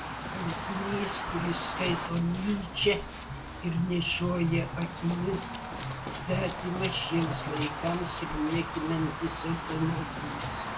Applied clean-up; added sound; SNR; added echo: none; Run; 6 dB; reverberation time 0.3 s.